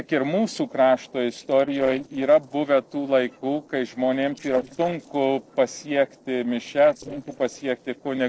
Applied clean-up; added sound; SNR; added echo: neural separator model SepFormer DNS4.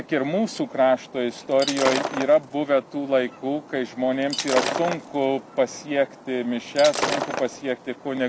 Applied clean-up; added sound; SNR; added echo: none; Shatter; 5 dB; none.